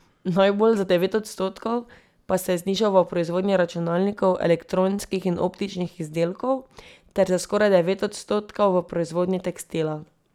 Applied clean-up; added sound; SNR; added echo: none; none; none; none.